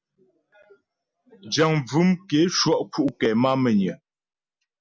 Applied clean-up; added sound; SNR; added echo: none; none; none; none.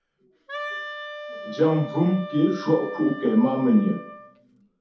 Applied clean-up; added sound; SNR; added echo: none; Wind instrument, woodwind instrument; 13 dB; reverberation time 0.5 s.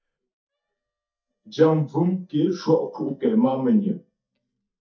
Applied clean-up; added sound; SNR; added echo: neural mask model DeepFilterNet 3.